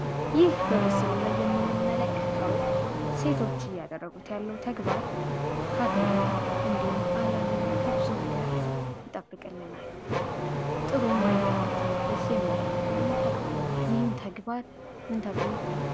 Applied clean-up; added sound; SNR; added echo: none; Accelerating, revving, vroom / Car; -4 dB; none.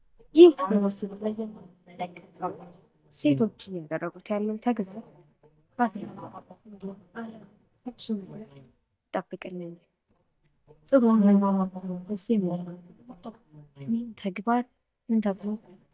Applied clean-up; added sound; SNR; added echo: neural mask model DeepFilterNet 3.